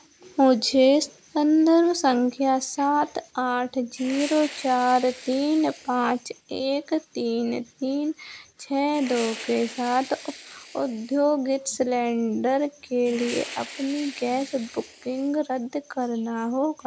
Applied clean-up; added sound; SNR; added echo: none; Fire; 17 dB; none.